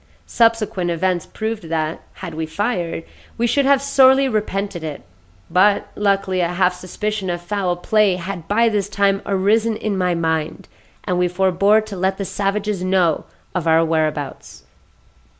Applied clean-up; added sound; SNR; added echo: none; none; none; none.